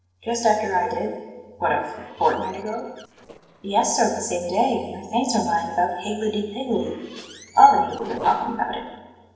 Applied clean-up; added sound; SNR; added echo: neural separator model SepFormer DNS4.